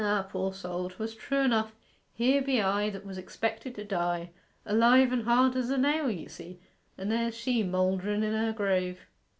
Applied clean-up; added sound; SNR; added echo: none; none; none; none.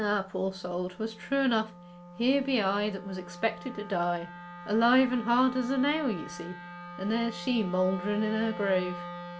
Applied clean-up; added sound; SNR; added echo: none; Wind instrument, woodwind instrument; 14 dB; none.